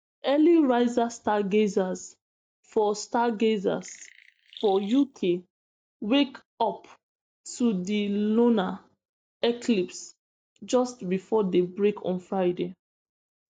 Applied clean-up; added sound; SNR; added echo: neural mask model DeepFilterNet 3.